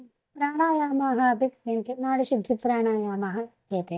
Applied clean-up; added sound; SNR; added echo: neural mask model DeepFilterNet 3.